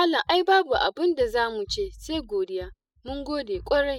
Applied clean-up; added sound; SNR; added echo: classical method spectral subtraction.